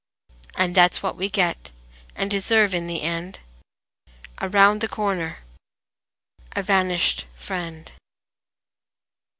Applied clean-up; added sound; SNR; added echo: none; none; none; none.